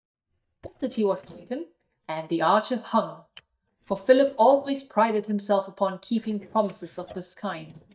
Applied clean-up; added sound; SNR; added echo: neural mask model DeepFilterNet 3.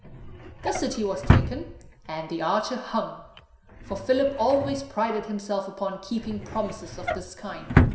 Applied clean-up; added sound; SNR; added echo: none; Drawer open or close; 0 dB; reverberation time 0.7 s.